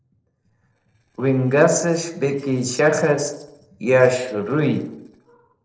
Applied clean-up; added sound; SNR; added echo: neural separator model SepFormer DNS4.